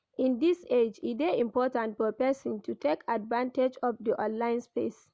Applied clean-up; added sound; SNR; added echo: none; none; none; none.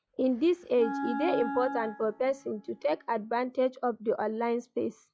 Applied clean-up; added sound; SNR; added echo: classical method log-MMSE.